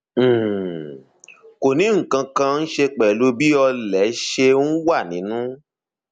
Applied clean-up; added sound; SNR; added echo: none; none; none; none.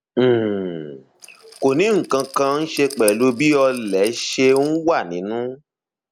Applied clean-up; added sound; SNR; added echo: none; Rattle; 18 dB; none.